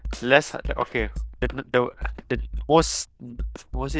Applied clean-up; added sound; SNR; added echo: neural diffusion model UNIVERSE++.